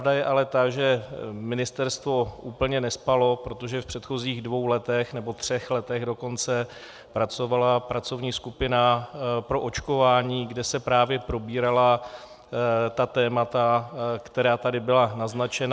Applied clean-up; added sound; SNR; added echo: none; none; none; none.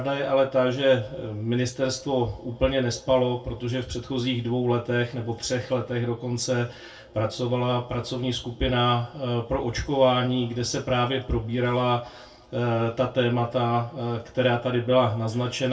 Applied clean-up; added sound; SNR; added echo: none; none; none; reverberation time 0.2 s.